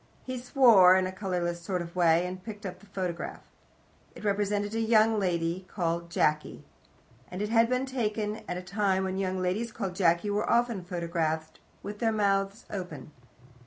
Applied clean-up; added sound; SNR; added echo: none; none; none; none.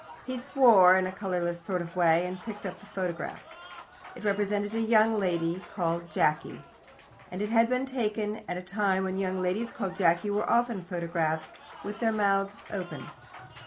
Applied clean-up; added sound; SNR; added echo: none; Applause / Crowd; 20 dB; none.